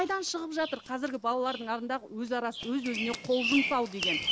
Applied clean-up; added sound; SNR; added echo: none; Bird vocalization, bird call, bird song; 5 dB; none.